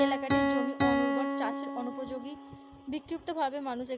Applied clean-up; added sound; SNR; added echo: none; Piano; -3 dB; none.